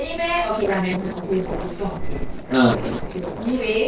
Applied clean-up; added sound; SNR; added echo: neural separator model SepFormer DNS4.